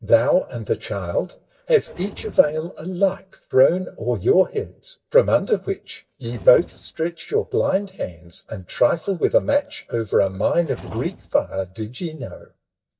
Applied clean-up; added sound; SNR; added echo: neural mask model DeepFilterNet 3.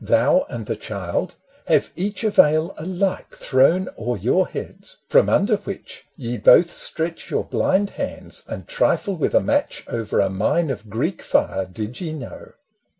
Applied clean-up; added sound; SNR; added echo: none; none; none; none.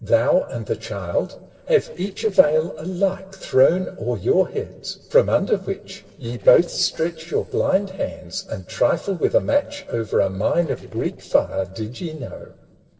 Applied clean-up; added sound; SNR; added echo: neural separator model SepFormer DNS4.